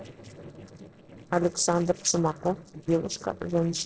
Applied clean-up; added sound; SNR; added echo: neural separator model SepFormer DNS4.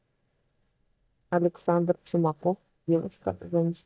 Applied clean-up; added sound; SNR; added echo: neural mask model DeepFilterNet 3.